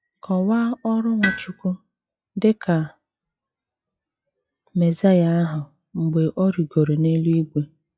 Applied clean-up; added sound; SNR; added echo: classical method log-MMSE.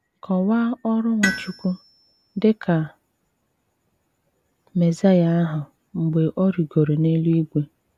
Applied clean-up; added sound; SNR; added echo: none; Tools; 11 dB; none.